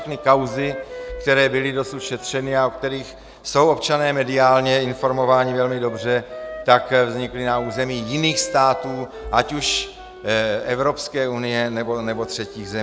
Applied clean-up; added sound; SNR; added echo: none; Wind instrument, woodwind instrument; 15 dB; none.